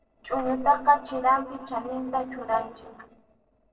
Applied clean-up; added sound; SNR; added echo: neural separator model SepFormer DNS4.